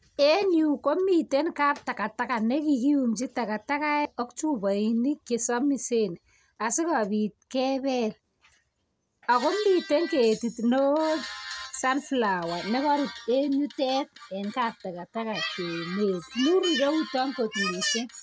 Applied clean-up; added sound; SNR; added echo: none; none; none; none.